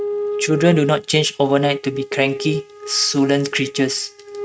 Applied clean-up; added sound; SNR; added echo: neural mask model RNNoise.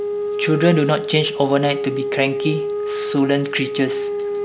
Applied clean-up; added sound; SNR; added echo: none; Wind instrument, woodwind instrument; 4 dB; none.